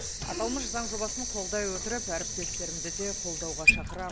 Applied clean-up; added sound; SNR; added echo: none; Sink (filling or washing) / Water; -4 dB; none.